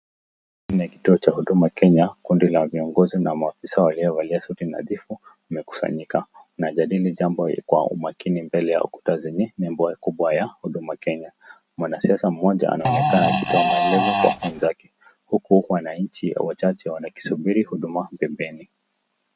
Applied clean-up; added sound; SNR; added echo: none; Fart; -1 dB; none.